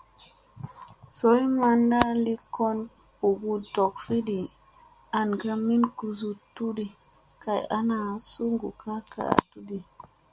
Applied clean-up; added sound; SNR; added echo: none; none; none; none.